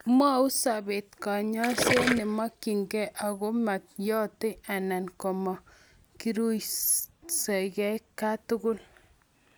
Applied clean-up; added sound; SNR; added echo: none; Gurgling; 6 dB; none.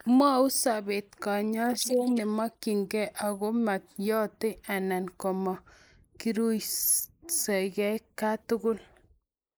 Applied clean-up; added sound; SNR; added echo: neural mask model Resemble Enhance denoiser.